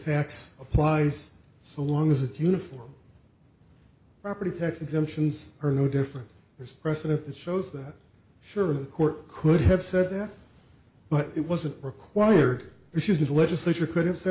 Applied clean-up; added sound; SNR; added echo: none; none; none; none.